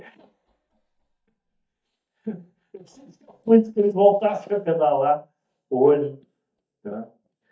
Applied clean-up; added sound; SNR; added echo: neural mask model DeepFilterNet 3.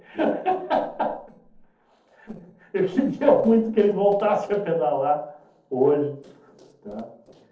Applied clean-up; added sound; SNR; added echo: neural separator model SepFormer DNS4.